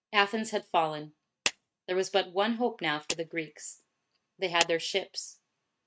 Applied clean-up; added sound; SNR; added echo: neural mask model RNNoise.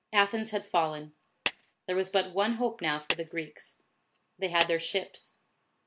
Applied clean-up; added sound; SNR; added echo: none; Clapping; 7 dB; none.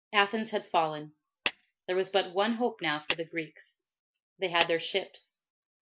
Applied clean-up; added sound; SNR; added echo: classical method Wiener filter.